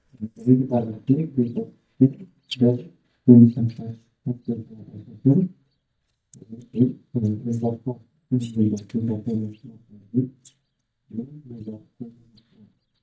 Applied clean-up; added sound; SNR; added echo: neural mask model DeepFilterNet 3.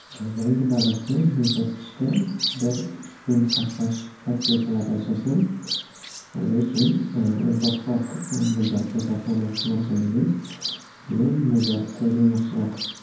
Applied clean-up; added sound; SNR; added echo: none; Chirp, tweet; 11 dB; reverberation time 0.9 s.